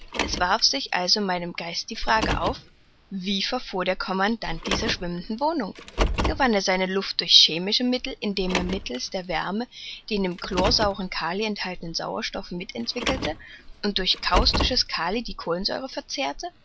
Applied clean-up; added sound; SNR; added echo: none; Car; 7 dB; none.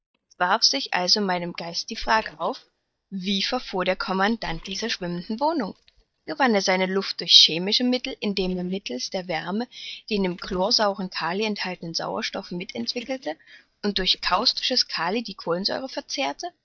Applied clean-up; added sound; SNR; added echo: neural mask model DeepFilterNet 3.